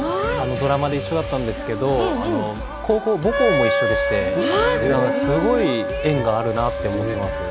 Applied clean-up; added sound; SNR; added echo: none; Wind instrument, woodwind instrument; 4 dB; none.